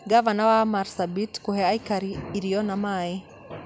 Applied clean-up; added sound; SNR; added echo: none; none; none; none.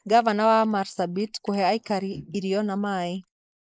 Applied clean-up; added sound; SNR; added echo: neural mask model Resemble Enhance denoiser.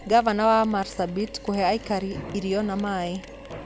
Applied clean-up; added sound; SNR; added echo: none; Mechanisms; 18 dB; none.